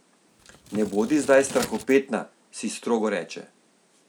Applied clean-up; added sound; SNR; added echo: none; Scissors; 14 dB; none.